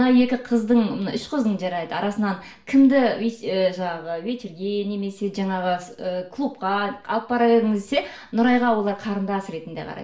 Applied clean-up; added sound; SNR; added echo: none; none; none; reverberation time 0.4 s.